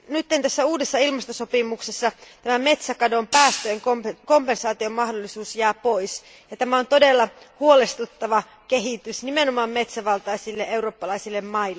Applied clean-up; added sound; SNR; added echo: none; Hi-hat; 9 dB; none.